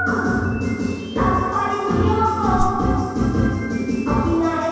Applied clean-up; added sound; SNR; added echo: none; Whoosh, swoosh, swish; 4 dB; reverberation time 2.2 s.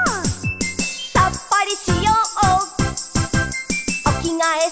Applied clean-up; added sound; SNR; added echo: none; none; none; none.